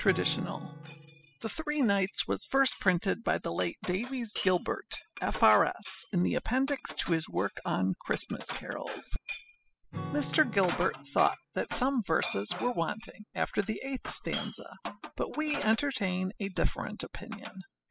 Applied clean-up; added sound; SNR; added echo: classical method spectral subtraction.